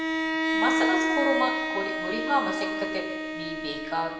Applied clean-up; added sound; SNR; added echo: none; Bowed string instrument; -3 dB; reverberation time 1.3 s.